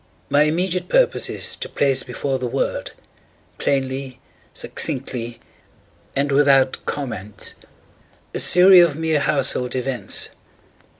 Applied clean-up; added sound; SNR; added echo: none; none; none; none.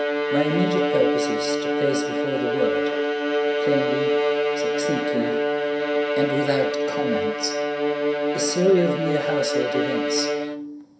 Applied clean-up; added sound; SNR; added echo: none; Bowed string instrument; -3 dB; reverberation time 0.5 s.